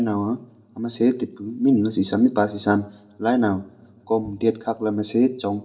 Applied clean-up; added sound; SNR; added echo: none; none; none; reverberation time 0.7 s.